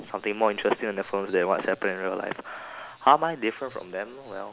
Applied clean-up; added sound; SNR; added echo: none; none; none; none.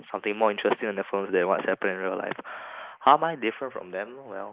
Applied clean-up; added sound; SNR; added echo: neural mask model Resemble Enhance denoiser.